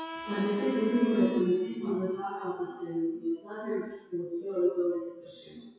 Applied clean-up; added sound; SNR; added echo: classical method WPE with log-MMSE.